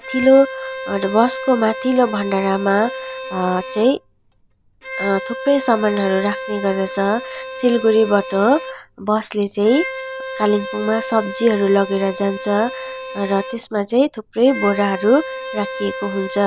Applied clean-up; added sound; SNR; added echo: none; Bowed string instrument; 11 dB; none.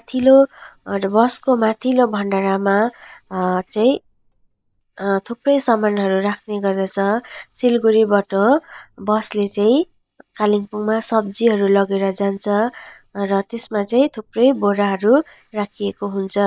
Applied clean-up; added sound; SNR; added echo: neural mask model Resemble Enhance denoiser.